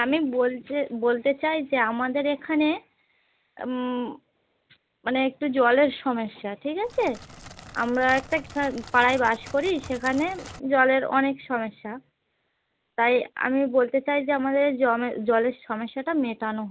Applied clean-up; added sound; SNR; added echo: none; Crackle; 17 dB; none.